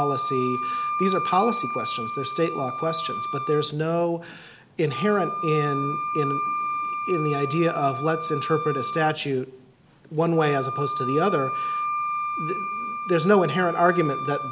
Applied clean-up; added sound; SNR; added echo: none; Wind instrument, woodwind instrument; 4 dB; none.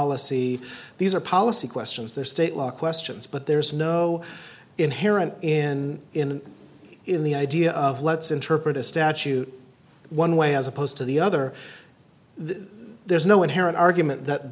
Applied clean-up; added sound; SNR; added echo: none; none; none; none.